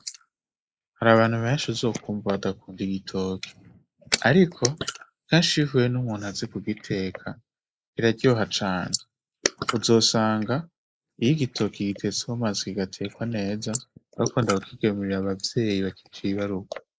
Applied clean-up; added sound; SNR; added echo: neural mask model Resemble Enhance denoiser.